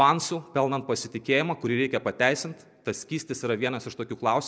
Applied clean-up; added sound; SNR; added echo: none; none; none; none.